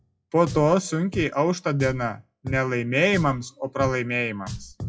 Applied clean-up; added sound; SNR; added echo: classical method WPE with log-MMSE.